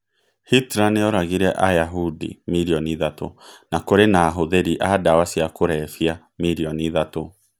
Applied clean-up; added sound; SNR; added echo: none; none; none; none.